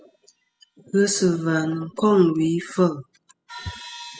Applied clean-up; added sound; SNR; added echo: classical method spectral subtraction.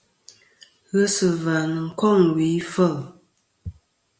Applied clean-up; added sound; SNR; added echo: none; none; none; none.